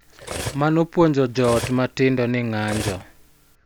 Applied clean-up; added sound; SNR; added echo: none; Cutlery, silverware; 12 dB; none.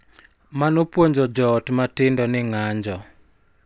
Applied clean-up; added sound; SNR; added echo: none; none; none; none.